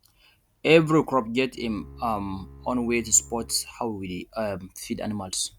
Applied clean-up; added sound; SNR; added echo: none; Bowed string instrument; 19 dB; none.